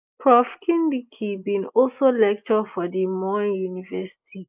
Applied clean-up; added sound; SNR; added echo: neural mask model Resemble Enhance denoiser.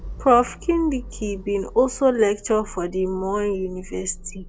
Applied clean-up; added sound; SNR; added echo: none; Idling / Engine starting / Motor vehicle (road); 15 dB; none.